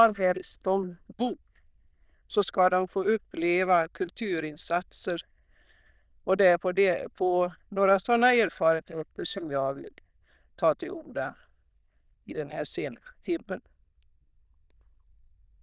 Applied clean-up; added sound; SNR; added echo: neural diffusion model UNIVERSE++.